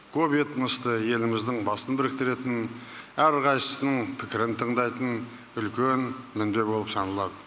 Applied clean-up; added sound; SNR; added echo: none; none; none; none.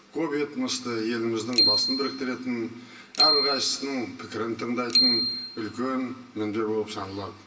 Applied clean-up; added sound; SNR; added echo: none; Bicycle bell; -3 dB; reverberation time 0.2 s.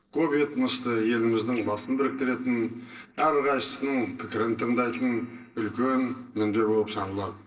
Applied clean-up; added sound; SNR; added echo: neural separator model SepFormer DNS4.